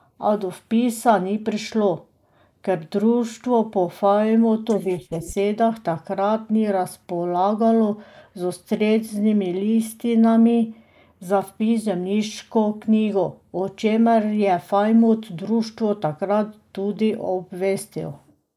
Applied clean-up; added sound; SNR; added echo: neural mask model Resemble Enhance denoiser.